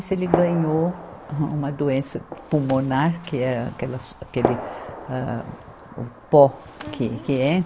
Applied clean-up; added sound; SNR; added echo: none; Gunshot, gunfire; 9 dB; none.